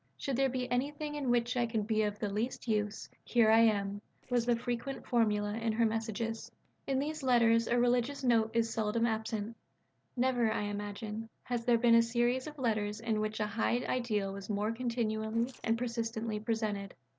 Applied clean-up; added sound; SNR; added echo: neural separator model SepFormer DNS4.